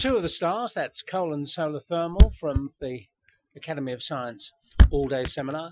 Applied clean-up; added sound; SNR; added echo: classical method Wiener filter.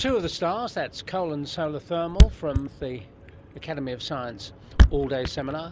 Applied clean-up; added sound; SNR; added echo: none; Thump, thud; -4 dB; none.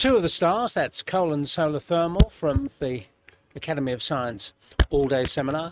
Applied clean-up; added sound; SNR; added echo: neural mask model RNNoise.